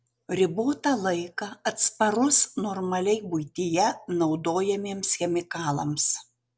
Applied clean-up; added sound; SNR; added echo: none; none; none; none.